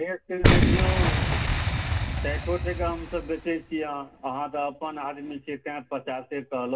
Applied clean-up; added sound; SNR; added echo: none; Boom; -5 dB; reverberation time 0.2 s.